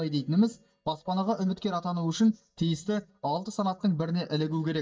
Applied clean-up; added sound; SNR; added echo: neural mask model DeepFilterNet 3.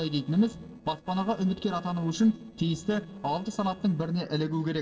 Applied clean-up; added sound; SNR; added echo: neural separator model SepFormer DNS4.